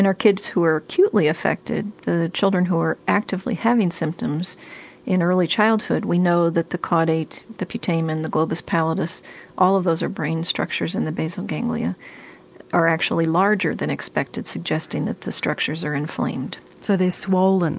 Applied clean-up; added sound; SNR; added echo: none; none; none; none.